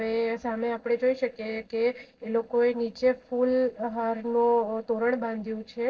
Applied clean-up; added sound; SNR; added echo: neural separator model SepFormer DNS4.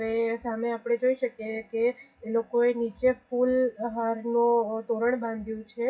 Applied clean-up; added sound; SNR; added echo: classical method WPE with log-MMSE.